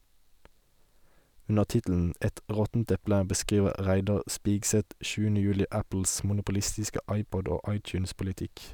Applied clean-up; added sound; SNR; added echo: none; none; none; none.